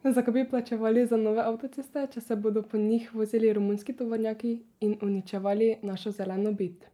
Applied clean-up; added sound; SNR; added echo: neural mask model Resemble Enhance denoiser.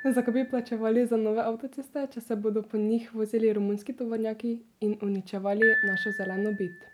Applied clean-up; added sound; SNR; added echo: none; Piano; 8 dB; none.